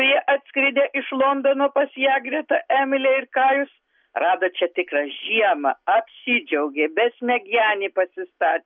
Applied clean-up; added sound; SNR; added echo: none; none; none; none.